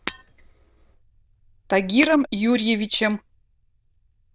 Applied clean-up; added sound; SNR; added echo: neural diffusion model UNIVERSE++.